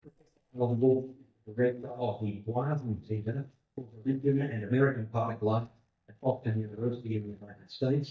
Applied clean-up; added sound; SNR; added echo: neural mask model DeepFilterNet 3.